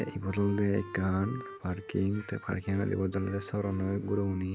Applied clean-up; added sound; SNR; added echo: none; Wind instrument, woodwind instrument; 17 dB; none.